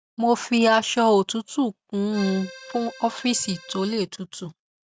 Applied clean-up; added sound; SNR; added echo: none; Accordion; 17 dB; none.